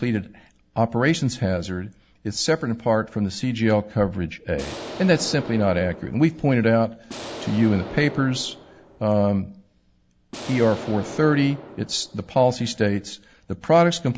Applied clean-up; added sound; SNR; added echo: none; Explosion; 14 dB; none.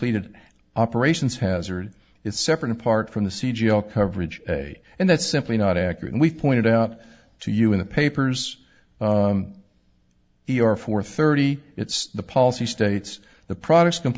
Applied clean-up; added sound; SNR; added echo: none; none; none; none.